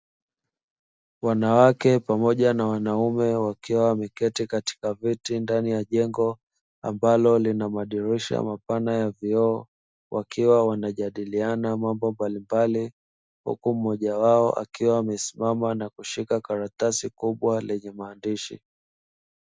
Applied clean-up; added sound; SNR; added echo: none; none; none; none.